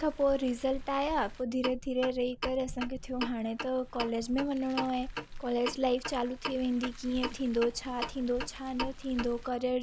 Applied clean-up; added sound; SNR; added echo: none; Car + Clock; 9 dB; none.